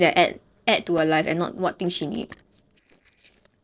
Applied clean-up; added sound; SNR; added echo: neural separator model SepFormer DNS4.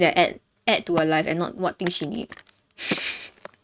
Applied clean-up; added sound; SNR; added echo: neural mask model RNNoise.